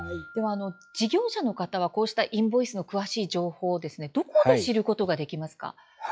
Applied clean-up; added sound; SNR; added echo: classical method log-MMSE.